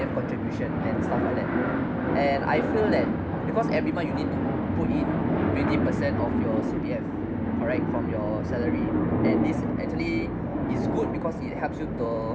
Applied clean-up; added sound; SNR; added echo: none; none; none; none.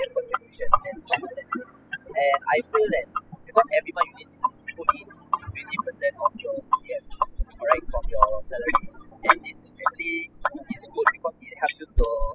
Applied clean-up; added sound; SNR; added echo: classical method spectral subtraction.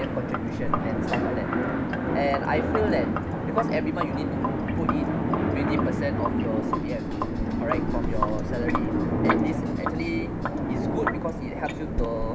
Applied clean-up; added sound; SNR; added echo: none; Sink (filling or washing); 7 dB; none.